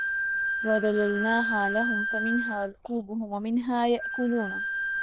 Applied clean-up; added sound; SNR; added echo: neural diffusion model UNIVERSE++.